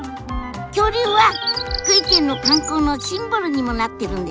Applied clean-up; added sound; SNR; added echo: none; Bird; 4 dB; none.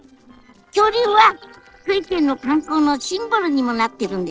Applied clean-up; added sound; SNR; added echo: neural separator model SepFormer DNS4.